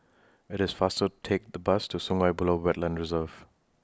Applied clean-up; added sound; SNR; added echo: none; none; none; none.